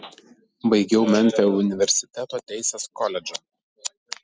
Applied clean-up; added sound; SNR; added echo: none; none; none; none.